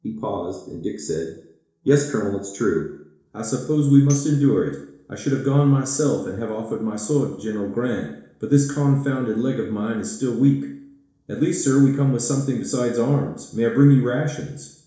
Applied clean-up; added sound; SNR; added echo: neural separator model SepFormer DNS4.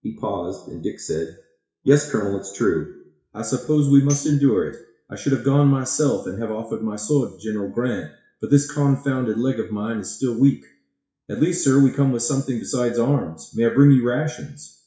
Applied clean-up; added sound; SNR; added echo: classical method WPE with log-MMSE.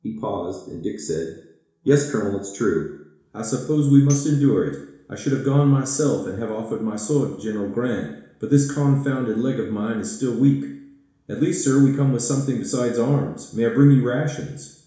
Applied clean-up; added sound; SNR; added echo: none; Tambourine; 18 dB; reverberation time 0.7 s.